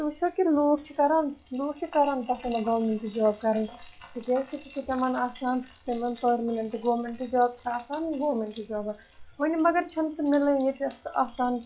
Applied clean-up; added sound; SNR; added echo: classical method log-MMSE.